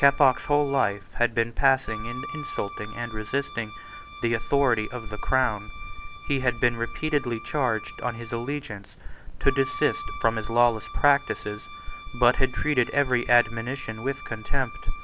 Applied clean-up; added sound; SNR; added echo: none; Wind instrument, woodwind instrument; 16 dB; none.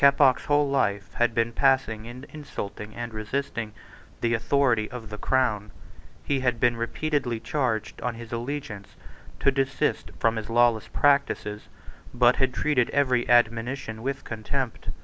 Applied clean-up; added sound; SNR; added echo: none; none; none; none.